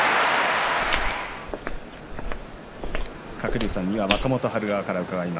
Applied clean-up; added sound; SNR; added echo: none; Walk, footsteps; 4 dB; none.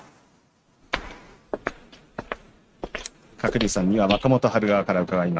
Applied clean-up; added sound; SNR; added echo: neural mask model RNNoise.